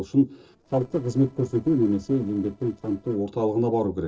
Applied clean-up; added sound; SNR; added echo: neural separator model SepFormer DNS4.